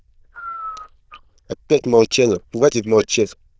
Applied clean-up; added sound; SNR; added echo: neural diffusion model UNIVERSE++.